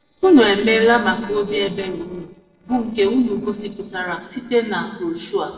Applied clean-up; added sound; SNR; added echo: neural separator model SepFormer DNS4.